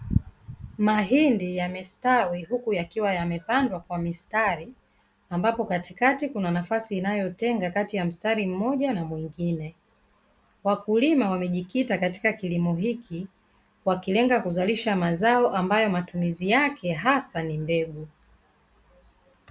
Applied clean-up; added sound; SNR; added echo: none; none; none; none.